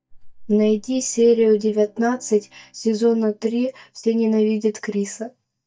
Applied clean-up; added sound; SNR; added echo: neural mask model DeepFilterNet 3.